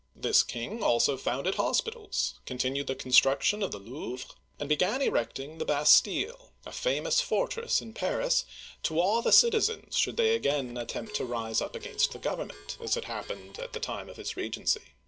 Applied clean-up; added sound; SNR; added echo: neural separator model SepFormer DNS4.